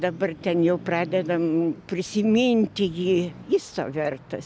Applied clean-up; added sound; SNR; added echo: none; none; none; none.